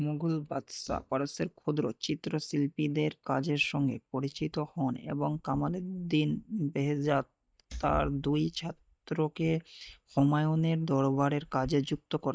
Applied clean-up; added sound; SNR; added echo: neural mask model DeepFilterNet 3.